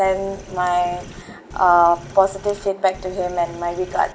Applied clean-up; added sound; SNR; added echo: none; Sink (filling or washing); 18 dB; none.